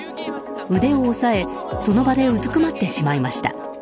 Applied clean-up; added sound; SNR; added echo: none; none; none; none.